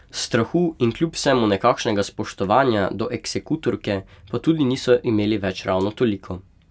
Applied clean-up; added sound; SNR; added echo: none; none; none; none.